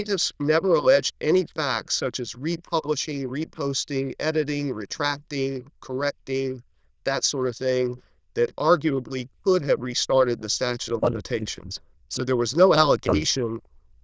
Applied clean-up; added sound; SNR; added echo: neural diffusion model UNIVERSE++.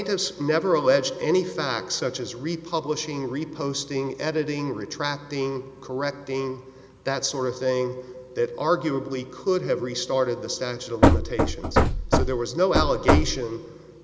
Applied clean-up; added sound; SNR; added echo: none; Knock / Wood; -5 dB; none.